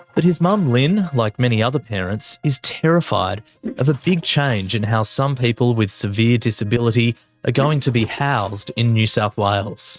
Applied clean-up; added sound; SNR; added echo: neural mask model RNNoise.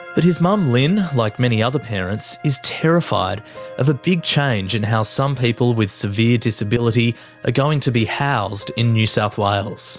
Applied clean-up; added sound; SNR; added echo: none; none; none; none.